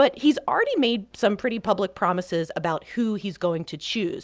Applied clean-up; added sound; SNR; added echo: none; none; none; none.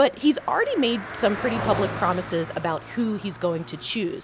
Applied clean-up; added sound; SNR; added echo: none; Car passing by; 10 dB; none.